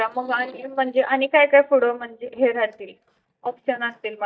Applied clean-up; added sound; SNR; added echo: neural mask model DeepFilterNet 3.